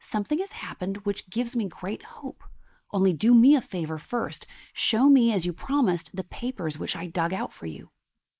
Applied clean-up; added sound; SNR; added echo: neural mask model Resemble Enhance denoiser.